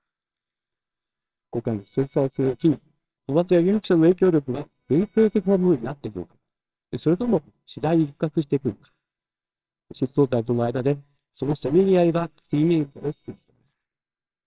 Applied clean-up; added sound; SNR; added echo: neural separator model SepFormer WHAMR!.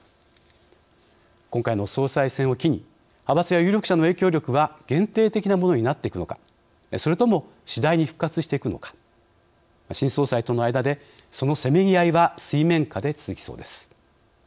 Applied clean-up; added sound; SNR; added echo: none; none; none; none.